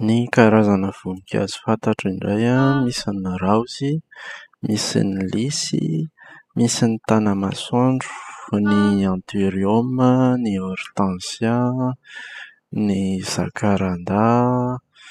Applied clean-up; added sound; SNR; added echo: classical method spectral subtraction.